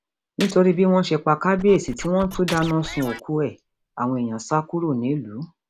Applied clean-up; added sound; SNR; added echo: none; Gunshot, gunfire + Scratching (performance technique); 16 dB; none.